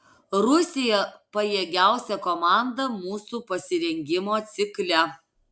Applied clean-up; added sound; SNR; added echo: none; none; none; none.